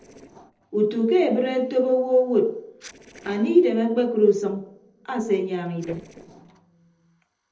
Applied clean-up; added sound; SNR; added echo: neural separator model SepFormer DNS4.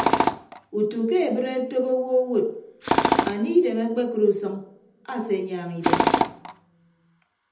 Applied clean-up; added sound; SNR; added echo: none; Tools; 1 dB; reverberation time 0.9 s.